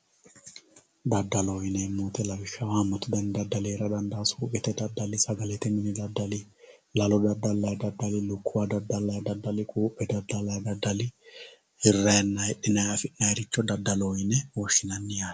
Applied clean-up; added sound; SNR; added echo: none; none; none; none.